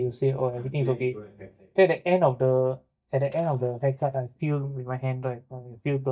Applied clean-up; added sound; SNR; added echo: neural mask model DeepFilterNet 3.